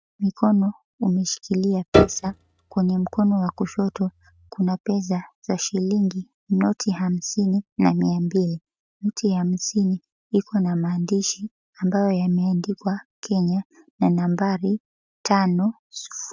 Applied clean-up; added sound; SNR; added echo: neural mask model RNNoise.